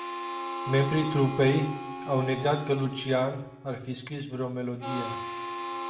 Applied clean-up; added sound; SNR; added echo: none; Harmonica; 8 dB; reverberation time 0.6 s.